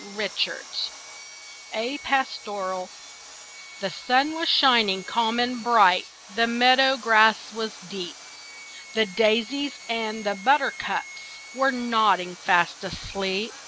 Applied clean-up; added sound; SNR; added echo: none; Sawing; 17 dB; none.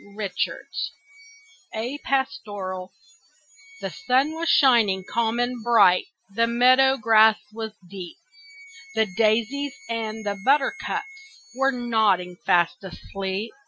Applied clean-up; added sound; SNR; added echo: classical method Wiener filter.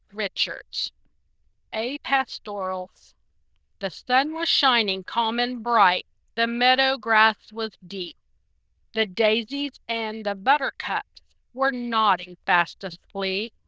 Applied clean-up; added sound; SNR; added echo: neural diffusion model UNIVERSE++.